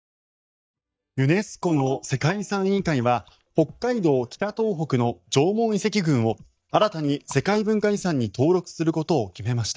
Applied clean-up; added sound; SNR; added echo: neural mask model DeepFilterNet 3.